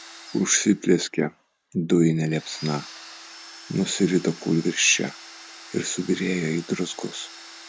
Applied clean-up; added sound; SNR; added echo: none; Domestic sounds, home sounds; 18 dB; none.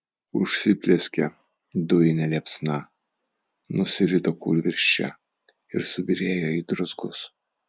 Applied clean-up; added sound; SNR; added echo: none; none; none; none.